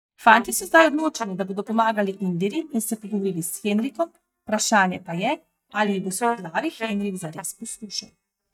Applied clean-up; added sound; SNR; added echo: neural mask model DeepFilterNet 3.